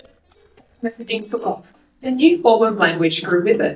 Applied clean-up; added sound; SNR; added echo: neural mask model DeepFilterNet 3.